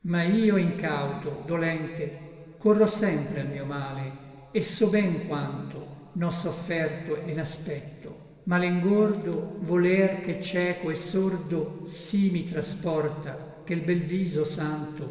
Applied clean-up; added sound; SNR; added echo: none; none; none; reverberation time 2.5 s.